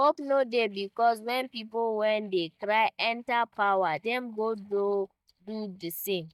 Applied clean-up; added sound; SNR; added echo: neural mask model DeepFilterNet 3.